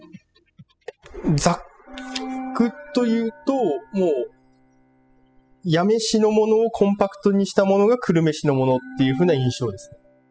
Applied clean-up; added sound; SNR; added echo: classical method spectral subtraction.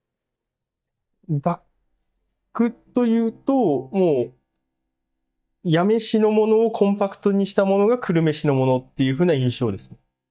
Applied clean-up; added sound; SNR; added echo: neural mask model DeepFilterNet 3.